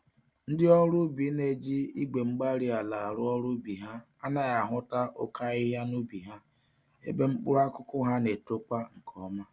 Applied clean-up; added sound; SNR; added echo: none; none; none; none.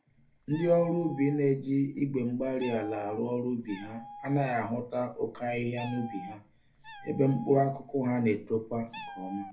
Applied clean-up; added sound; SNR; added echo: none; Meow; 16 dB; reverberation time 0.3 s.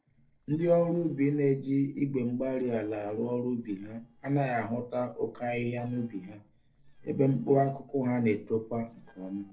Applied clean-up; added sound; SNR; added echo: neural separator model SepFormer DNS4.